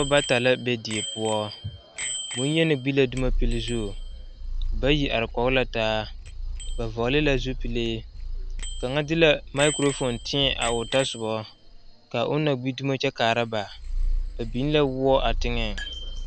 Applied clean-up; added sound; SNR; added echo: none; Bicycle bell + Purr; 5 dB; none.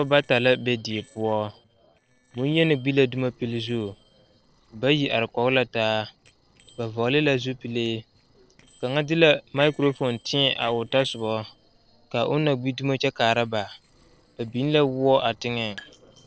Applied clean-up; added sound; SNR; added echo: neural separator model SepFormer DNS4.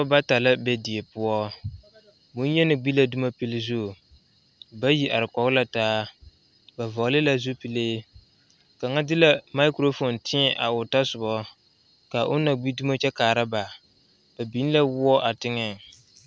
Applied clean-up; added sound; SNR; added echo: none; none; none; none.